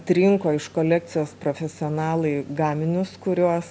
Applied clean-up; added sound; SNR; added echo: none; none; none; none.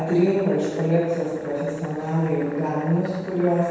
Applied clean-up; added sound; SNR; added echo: none; Boiling; 20 dB; reverberation time 1.2 s.